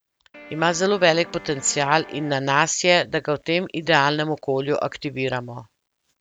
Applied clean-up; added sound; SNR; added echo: none; Guitar; 19 dB; none.